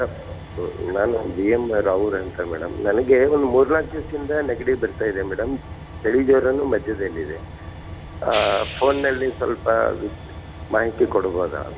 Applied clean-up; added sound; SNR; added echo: none; Train; 12 dB; none.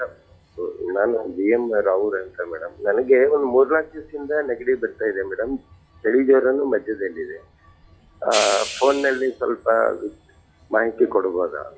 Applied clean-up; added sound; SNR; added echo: classical method log-MMSE.